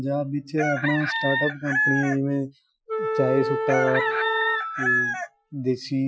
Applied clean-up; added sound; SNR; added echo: classical method Wiener filter.